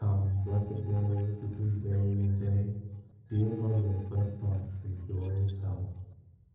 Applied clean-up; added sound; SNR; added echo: neural separator model SepFormer DNS4.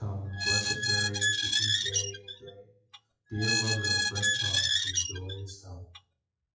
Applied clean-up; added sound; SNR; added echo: classical method WPE with log-MMSE.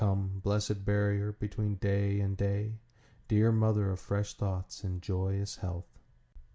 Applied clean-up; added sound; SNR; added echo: none; none; none; none.